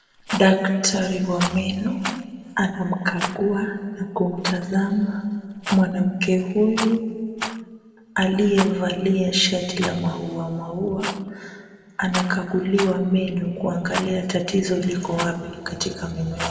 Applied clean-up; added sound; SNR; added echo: none; Rattle; 12 dB; reverberation time 2.2 s.